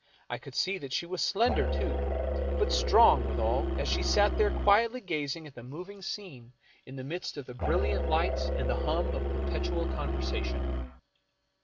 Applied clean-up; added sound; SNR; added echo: none; Musical instrument; -2 dB; none.